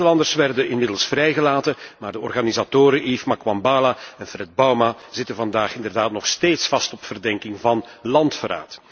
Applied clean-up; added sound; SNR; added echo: none; none; none; none.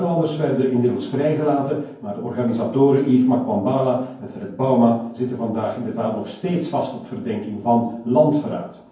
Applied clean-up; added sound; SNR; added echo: none; none; none; reverberation time 0.9 s.